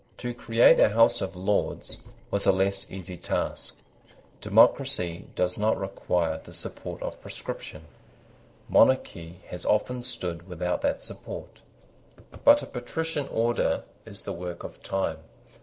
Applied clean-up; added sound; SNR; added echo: neural separator model SepFormer DNS4.